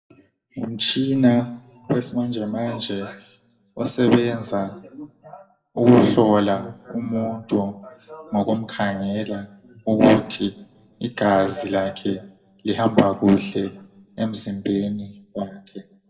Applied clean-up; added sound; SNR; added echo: none; none; none; reverberation time 0.5 s.